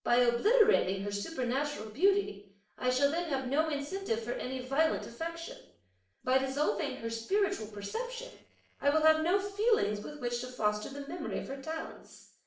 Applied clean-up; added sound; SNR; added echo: neural separator model SepFormer DNS4.